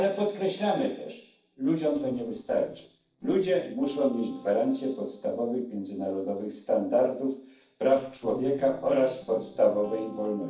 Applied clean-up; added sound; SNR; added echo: neural separator model SepFormer DNS4.